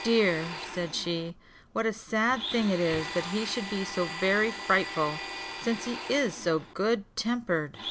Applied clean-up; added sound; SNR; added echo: none; Domestic sounds, home sounds; 10 dB; none.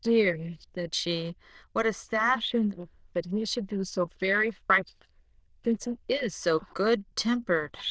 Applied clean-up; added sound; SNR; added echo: neural diffusion model UNIVERSE++.